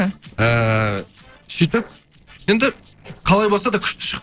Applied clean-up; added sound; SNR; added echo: neural separator model SepFormer DNS4.